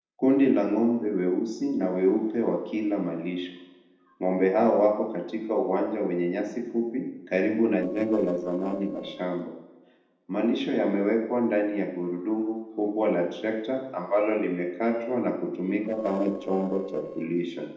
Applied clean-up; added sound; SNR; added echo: neural separator model SepFormer DNS4.